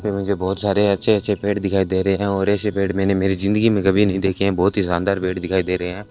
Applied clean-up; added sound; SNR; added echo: neural separator model SepFormer DNS4.